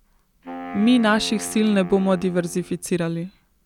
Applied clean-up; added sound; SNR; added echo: none; Wind instrument, woodwind instrument; 16 dB; none.